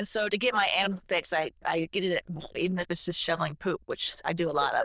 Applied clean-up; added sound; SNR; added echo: neural diffusion model UNIVERSE++.